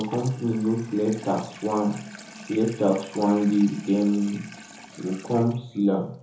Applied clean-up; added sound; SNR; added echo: none; Sink (filling or washing) / Water tap, faucet; 19 dB; reverberation time 1.0 s.